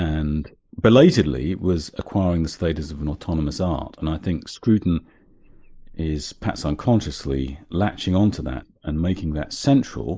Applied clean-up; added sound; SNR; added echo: neural mask model Resemble Enhance denoiser.